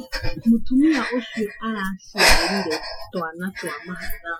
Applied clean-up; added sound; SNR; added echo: classical method Wiener filter.